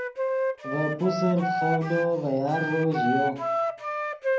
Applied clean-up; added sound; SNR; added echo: none; Wind instrument, woodwind instrument; 1 dB; reverberation time 0.6 s.